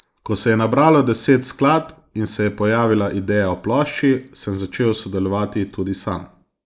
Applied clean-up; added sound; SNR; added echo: neural mask model Resemble Enhance denoiser.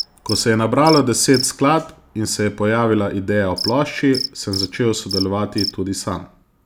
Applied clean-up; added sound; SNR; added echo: none; Cricket; 11 dB; none.